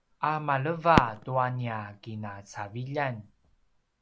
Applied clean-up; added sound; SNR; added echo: none; Fireworks; 7 dB; none.